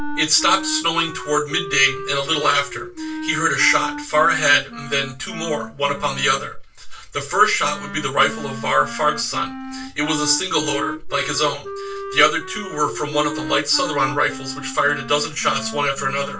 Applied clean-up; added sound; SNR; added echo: none; Wind instrument, woodwind instrument; 11 dB; reverberation time 0.2 s.